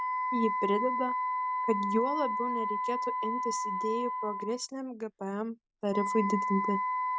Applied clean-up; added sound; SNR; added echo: none; Wind instrument, woodwind instrument; -1 dB; none.